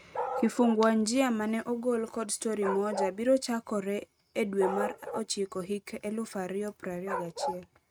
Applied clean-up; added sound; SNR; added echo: neural mask model RNNoise.